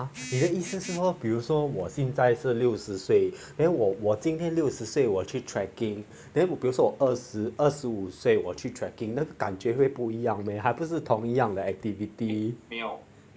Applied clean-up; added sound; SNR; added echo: none; none; none; none.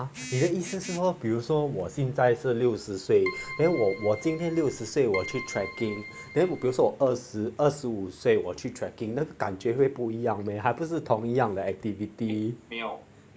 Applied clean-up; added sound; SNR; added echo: none; Keyboard (musical); 12 dB; none.